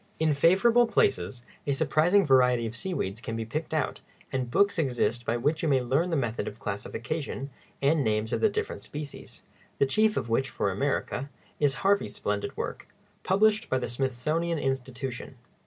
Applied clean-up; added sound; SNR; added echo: none; none; none; none.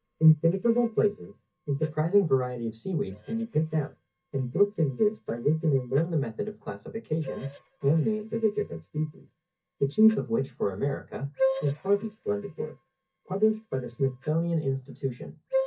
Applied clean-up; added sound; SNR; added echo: neural mask model DeepFilterNet 3.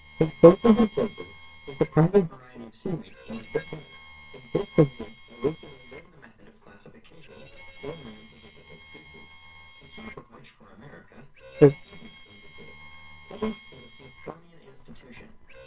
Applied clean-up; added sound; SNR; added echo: neural separator model SepFormer WHAMR!.